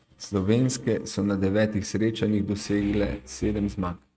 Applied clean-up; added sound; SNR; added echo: neural mask model RNNoise.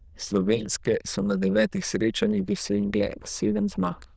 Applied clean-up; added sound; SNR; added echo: neural diffusion model UNIVERSE++.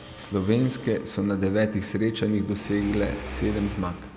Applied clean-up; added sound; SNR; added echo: none; Mechanisms; 13 dB; none.